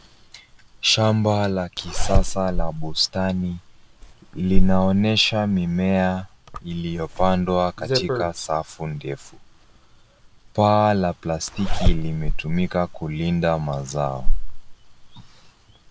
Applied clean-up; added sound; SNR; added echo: none; Zipper (clothing); 0 dB; none.